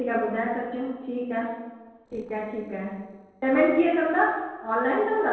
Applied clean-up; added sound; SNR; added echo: neural separator model SepFormer DNS4.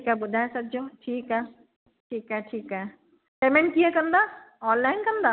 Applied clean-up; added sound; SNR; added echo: none; none; none; none.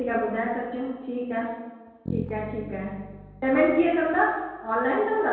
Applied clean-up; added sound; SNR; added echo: none; Bass guitar; 14 dB; reverberation time 1.2 s.